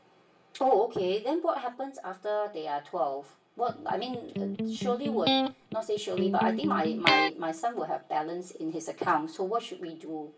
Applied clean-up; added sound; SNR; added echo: none; Electric guitar; -1 dB; reverberation time 0.3 s.